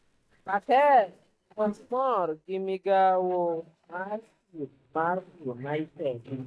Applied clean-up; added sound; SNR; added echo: neural mask model DeepFilterNet 3.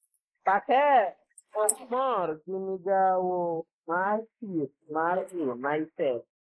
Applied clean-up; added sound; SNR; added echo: neural mask model Resemble Enhance denoiser.